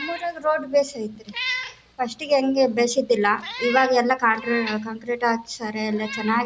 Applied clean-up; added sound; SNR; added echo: none; Meow; 13 dB; none.